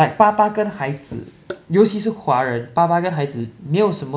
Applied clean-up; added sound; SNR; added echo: none; none; none; none.